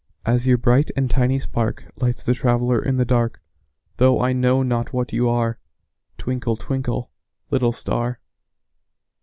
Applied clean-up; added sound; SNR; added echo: none; none; none; none.